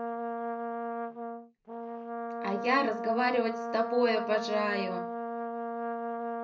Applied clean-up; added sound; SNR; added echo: none; Brass instrument; 3 dB; reverberation time 0.3 s.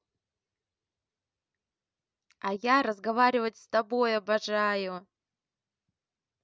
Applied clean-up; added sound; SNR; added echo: none; none; none; none.